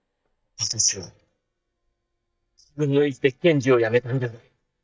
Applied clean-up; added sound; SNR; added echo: neural mask model DeepFilterNet 3.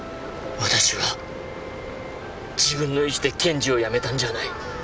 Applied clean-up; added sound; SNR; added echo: none; none; none; none.